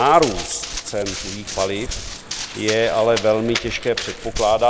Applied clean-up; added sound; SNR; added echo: none; Run; 9 dB; none.